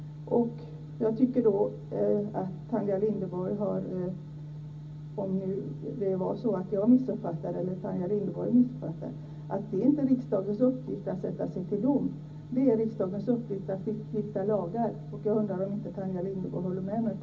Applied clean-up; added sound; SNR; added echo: none; none; none; reverberation time 0.4 s.